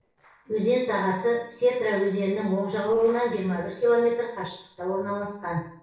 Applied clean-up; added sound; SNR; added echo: neural separator model SepFormer DNS4.